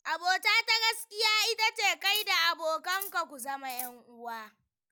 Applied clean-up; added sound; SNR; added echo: none; Scissors; 11 dB; none.